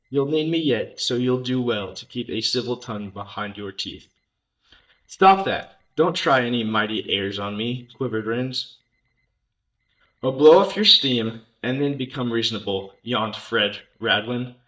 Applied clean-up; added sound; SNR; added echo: neural mask model DeepFilterNet 3.